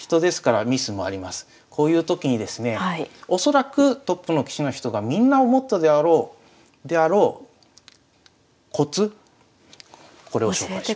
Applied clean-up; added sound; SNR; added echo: none; none; none; none.